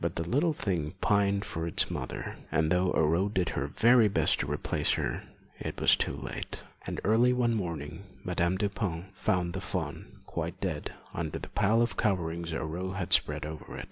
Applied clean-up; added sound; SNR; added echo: none; none; none; none.